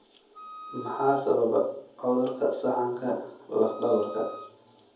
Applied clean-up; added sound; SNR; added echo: none; Wind instrument, woodwind instrument; 15 dB; reverberation time 0.7 s.